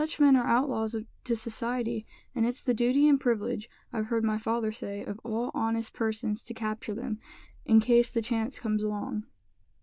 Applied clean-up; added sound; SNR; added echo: neural diffusion model UNIVERSE++.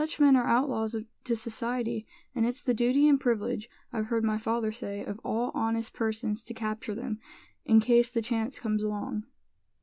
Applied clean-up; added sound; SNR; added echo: none; none; none; none.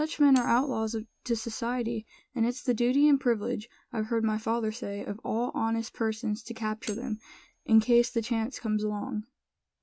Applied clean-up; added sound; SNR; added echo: neural mask model RNNoise.